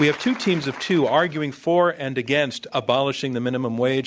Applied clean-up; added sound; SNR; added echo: none; none; none; none.